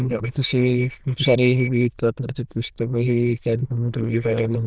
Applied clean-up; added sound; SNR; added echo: neural diffusion model UNIVERSE++.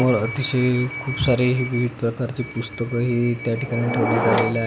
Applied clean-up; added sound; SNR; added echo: none; Subway, metro, underground / Door; 7 dB; none.